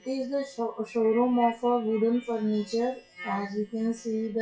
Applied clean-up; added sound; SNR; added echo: classical method WPE with log-MMSE.